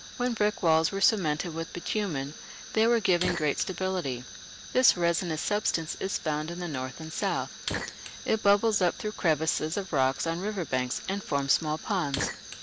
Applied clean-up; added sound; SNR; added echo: none; Fire; 12 dB; none.